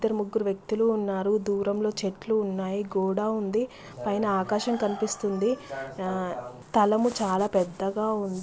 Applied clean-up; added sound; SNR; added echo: none; none; none; none.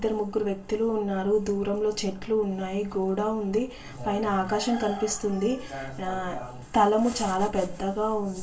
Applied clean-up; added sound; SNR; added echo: none; none; none; reverberation time 0.2 s.